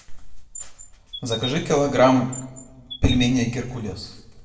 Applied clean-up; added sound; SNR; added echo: none; Chirp, tweet; 13 dB; reverberation time 0.7 s.